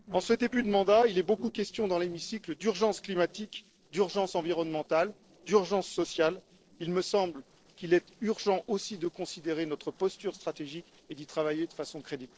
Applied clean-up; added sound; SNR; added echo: neural separator model SepFormer DNS4.